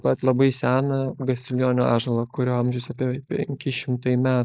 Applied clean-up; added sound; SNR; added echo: neural mask model Resemble Enhance denoiser.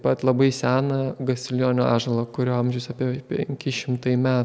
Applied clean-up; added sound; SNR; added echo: none; none; none; none.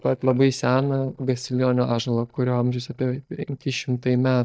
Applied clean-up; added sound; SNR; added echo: neural mask model DeepFilterNet 3.